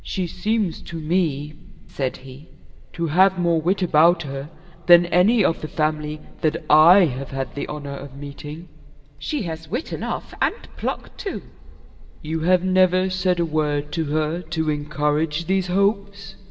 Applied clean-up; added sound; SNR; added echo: none; Bark; 16 dB; reverberation time 2.3 s.